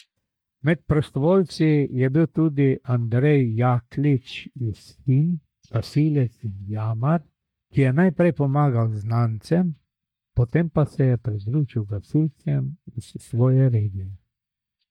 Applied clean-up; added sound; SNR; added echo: neural mask model DeepFilterNet 3.